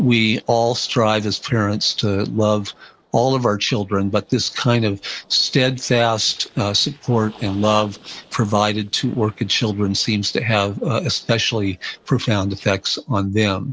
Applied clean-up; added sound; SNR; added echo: neural separator model SepFormer DNS4.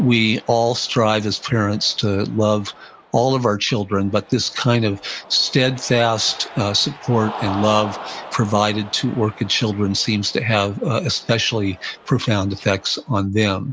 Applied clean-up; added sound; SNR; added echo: none; Cheering; 18 dB; none.